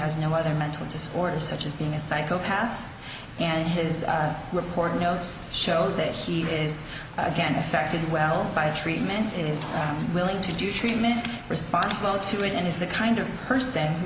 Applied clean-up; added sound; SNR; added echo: none; none; none; none.